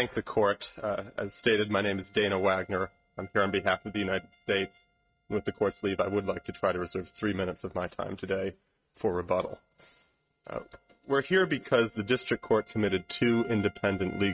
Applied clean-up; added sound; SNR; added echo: neural mask model RNNoise.